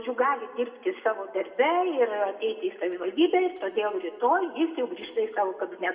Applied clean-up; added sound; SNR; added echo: none; none; none; reverberation time 1.3 s.